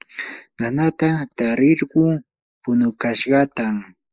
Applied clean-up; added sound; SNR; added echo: neural mask model Resemble Enhance denoiser.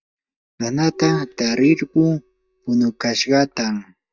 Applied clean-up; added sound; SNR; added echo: neural mask model DeepFilterNet 3.